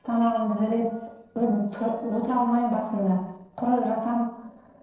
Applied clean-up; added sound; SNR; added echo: neural separator model SepFormer DNS4.